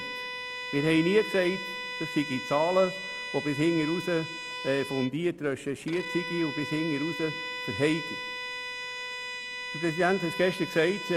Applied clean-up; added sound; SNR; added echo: none; Bowed string instrument; 8 dB; none.